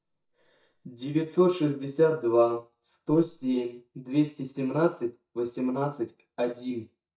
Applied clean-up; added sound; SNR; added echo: neural mask model DeepFilterNet 3.